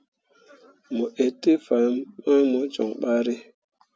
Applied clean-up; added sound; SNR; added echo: none; none; none; none.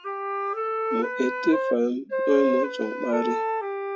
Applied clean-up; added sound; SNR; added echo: classical method log-MMSE.